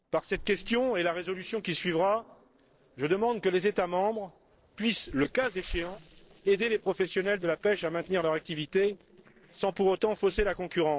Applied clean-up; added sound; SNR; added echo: neural separator model SepFormer DNS4.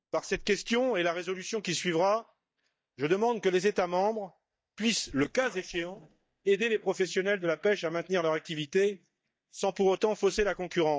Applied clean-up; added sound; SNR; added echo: neural mask model DeepFilterNet 3.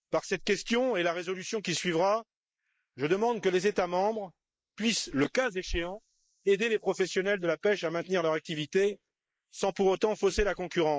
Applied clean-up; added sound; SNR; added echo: neural mask model Resemble Enhance denoiser.